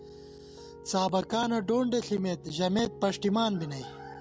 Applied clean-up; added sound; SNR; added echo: none; Piano; 17 dB; none.